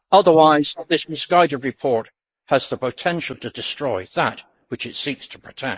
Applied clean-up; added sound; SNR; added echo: neural mask model Resemble Enhance denoiser.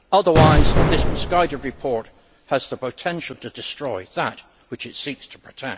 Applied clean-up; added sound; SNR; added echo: none; Explosion; -4 dB; none.